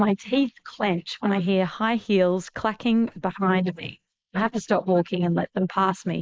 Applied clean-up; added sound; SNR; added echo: neural mask model Resemble Enhance denoiser.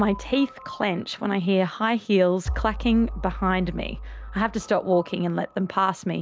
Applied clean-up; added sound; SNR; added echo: none; none; none; none.